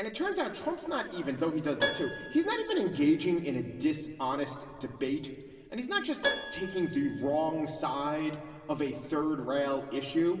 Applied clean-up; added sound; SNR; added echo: none; Keyboard (musical); 11 dB; reverberation time 2.0 s.